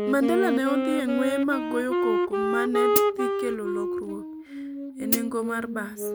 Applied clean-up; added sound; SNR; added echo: none; Wind instrument, woodwind instrument + Hi-hat; -1 dB; none.